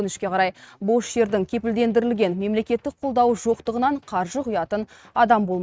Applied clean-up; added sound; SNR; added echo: neural mask model RNNoise.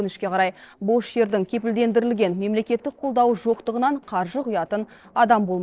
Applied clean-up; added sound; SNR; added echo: neural separator model SepFormer DNS4.